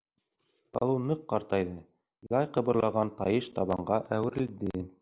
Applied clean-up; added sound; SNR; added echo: none; none; none; none.